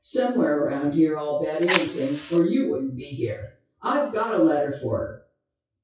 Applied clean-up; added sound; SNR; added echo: classical method WPE with log-MMSE.